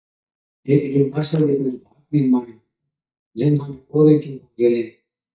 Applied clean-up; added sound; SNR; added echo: neural mask model DeepFilterNet 3.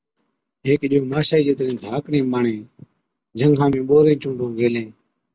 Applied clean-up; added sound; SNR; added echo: none; none; none; none.